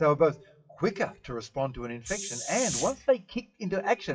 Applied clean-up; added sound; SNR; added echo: classical method WPE with log-MMSE.